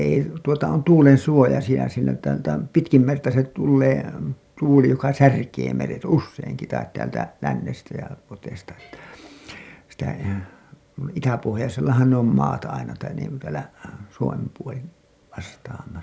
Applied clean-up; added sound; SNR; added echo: none; none; none; none.